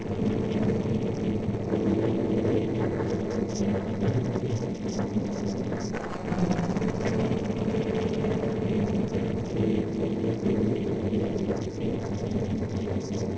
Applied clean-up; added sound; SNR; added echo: neural separator model SepFormer DNS4.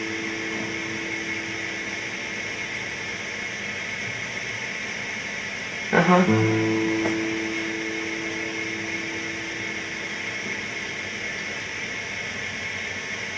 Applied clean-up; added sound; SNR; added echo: none; Guitar; 4 dB; reverberation time 2.3 s.